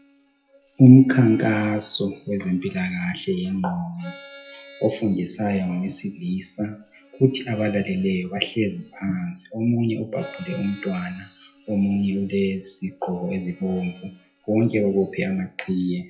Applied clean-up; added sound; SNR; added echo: classical method WPE with log-MMSE.